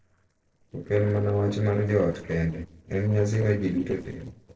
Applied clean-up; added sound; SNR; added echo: neural separator model SepFormer DNS4.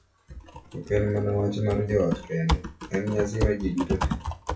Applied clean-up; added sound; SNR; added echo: classical method WPE with log-MMSE.